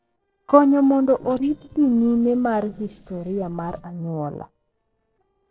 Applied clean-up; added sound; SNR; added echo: neural separator model SepFormer DNS4.